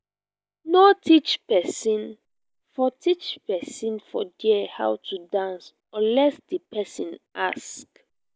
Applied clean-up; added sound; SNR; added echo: none; none; none; none.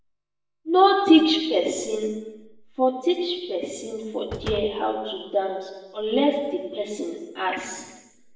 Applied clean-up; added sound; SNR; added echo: none; Slam; 16 dB; reverberation time 1.0 s.